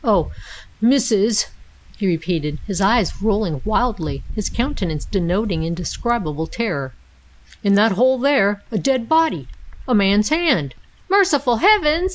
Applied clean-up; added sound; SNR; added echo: none; Wind; 12 dB; none.